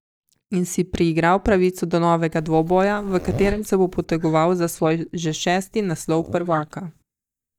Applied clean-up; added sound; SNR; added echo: neural mask model DeepFilterNet 3.